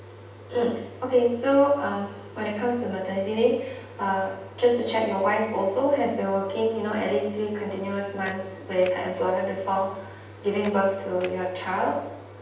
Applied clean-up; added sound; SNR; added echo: none; Camera; 20 dB; reverberation time 0.9 s.